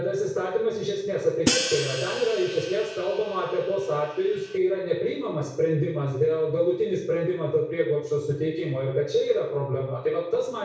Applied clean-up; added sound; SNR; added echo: none; Hi-hat; 6 dB; reverberation time 0.6 s.